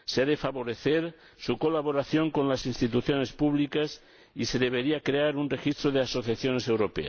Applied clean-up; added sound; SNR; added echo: none; none; none; none.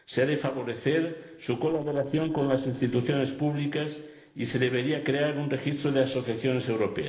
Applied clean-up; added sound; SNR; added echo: neural separator model SepFormer DNS4.